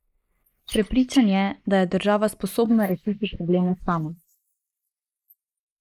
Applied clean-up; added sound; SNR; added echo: neural mask model Resemble Enhance denoiser.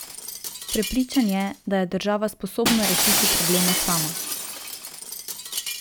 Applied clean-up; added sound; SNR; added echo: none; Shatter; 0 dB; none.